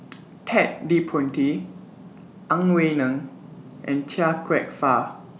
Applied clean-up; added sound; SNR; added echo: none; none; none; none.